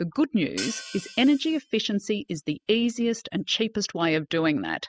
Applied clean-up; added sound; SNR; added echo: classical method spectral subtraction.